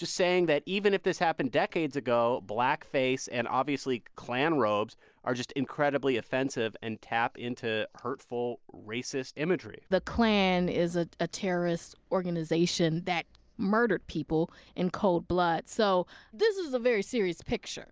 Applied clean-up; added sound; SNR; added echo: none; none; none; none.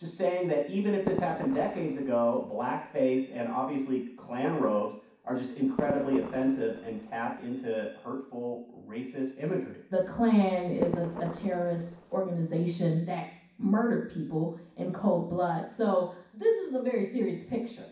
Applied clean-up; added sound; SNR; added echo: none; Fireworks; 10 dB; reverberation time 0.6 s.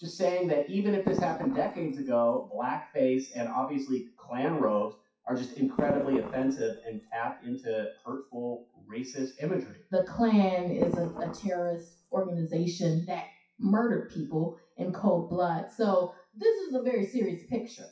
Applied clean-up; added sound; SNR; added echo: classical method WPE with log-MMSE.